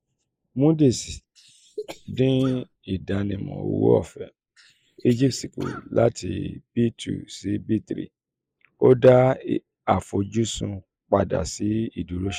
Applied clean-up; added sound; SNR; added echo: neural mask model Resemble Enhance denoiser.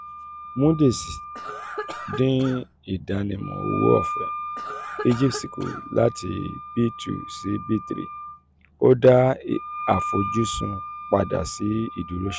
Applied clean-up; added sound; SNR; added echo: none; Wind instrument, woodwind instrument + Cough; 10 dB; none.